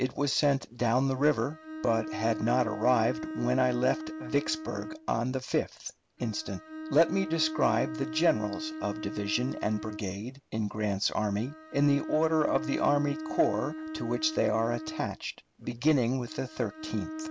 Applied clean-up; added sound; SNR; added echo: none; Bowed string instrument; 10 dB; none.